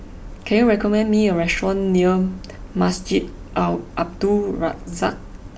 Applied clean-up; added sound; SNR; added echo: none; none; none; none.